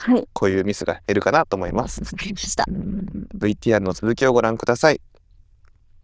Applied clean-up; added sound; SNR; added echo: neural diffusion model UNIVERSE++.